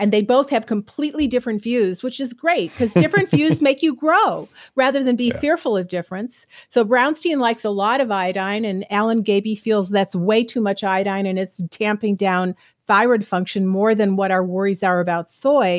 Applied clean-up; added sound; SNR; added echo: none; none; none; none.